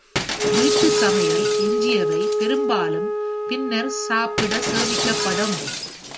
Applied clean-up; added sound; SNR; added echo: none; Shatter + Wind instrument, woodwind instrument; -4 dB; none.